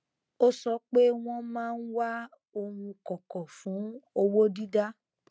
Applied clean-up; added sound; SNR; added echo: none; none; none; none.